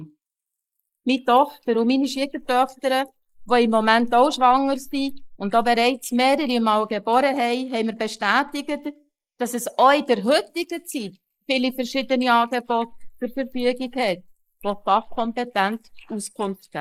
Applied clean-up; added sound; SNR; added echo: neural mask model Resemble Enhance denoiser.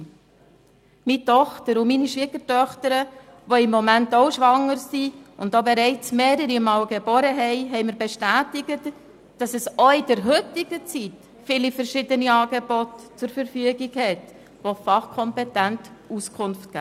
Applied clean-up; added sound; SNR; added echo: none; none; none; none.